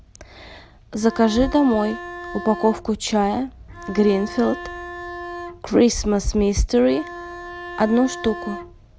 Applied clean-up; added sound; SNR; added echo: none; Bowed string instrument; 13 dB; none.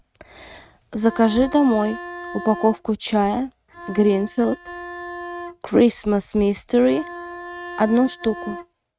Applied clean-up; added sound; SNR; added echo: neural mask model RNNoise.